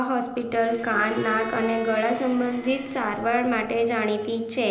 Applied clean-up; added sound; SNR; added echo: none; Bowed string instrument; 15 dB; reverberation time 1.0 s.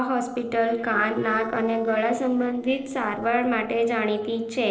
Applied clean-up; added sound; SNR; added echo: neural separator model SepFormer DNS4.